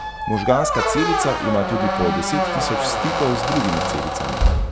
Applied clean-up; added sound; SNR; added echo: none; Squeak; -2 dB; none.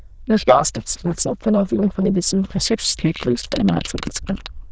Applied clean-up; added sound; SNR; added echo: neural diffusion model UNIVERSE++.